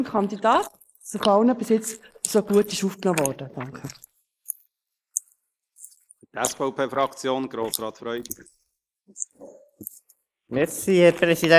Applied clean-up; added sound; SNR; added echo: neural mask model Resemble Enhance denoiser.